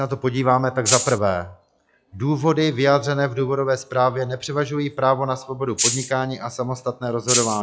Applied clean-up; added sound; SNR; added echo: classical method log-MMSE.